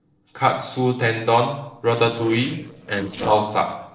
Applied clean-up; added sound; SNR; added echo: neural separator model SepFormer DNS4.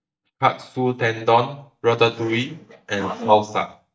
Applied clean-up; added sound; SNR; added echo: neural mask model DeepFilterNet 3.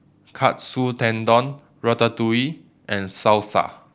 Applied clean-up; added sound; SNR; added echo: none; none; none; none.